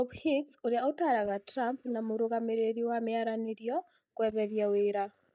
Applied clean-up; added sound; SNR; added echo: neural mask model DeepFilterNet 3.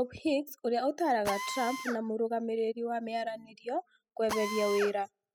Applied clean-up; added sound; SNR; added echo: classical method spectral subtraction.